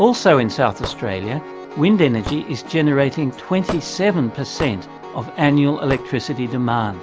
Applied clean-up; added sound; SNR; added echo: none; Piano + Hammer / Wood; 13 dB; none.